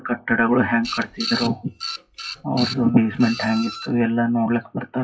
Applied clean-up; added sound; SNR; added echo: classical method WPE with log-MMSE.